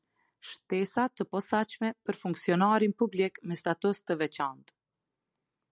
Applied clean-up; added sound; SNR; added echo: none; none; none; none.